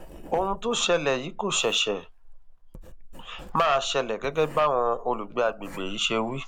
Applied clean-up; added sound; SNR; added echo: none; Writing; 13 dB; none.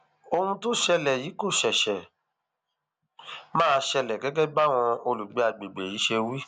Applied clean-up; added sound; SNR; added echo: none; none; none; none.